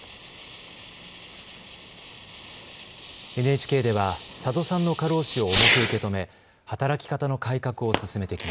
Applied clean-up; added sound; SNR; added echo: none; Fireworks; 2 dB; none.